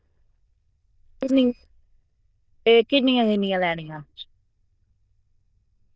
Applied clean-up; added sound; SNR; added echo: neural diffusion model UNIVERSE++.